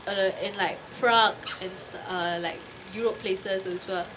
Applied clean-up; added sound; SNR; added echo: none; Stream; 14 dB; reverberation time 0.2 s.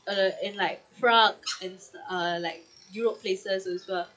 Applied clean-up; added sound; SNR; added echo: classical method WPE with log-MMSE.